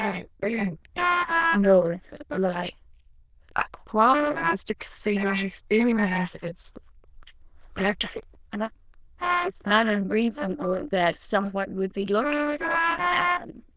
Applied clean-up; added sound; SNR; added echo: neural diffusion model UNIVERSE++.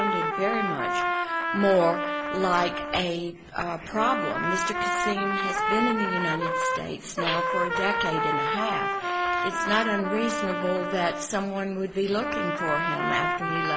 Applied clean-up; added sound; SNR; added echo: none; Trumpet; 0 dB; none.